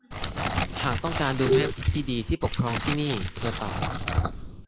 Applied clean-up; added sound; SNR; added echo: neural mask model Resemble Enhance denoiser.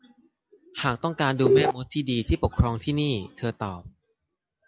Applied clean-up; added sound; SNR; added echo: none; none; none; none.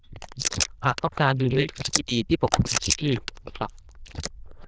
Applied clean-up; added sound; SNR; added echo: neural diffusion model UNIVERSE++.